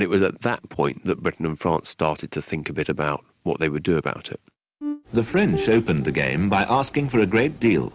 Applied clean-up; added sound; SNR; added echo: none; none; none; none.